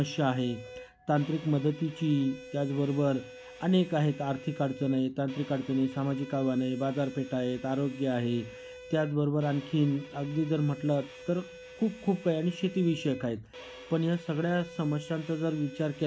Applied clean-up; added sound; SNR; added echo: none; Bowed string instrument; 17 dB; none.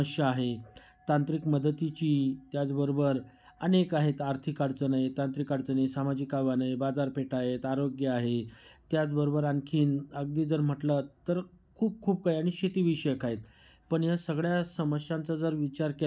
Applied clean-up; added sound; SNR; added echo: none; none; none; none.